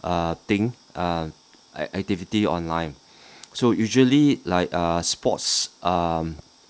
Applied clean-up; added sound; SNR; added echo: none; none; none; none.